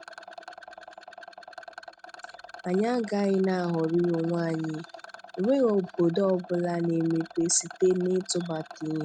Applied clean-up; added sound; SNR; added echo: neural mask model RNNoise.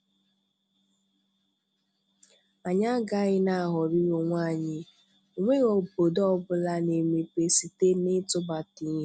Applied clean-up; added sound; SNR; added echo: none; none; none; none.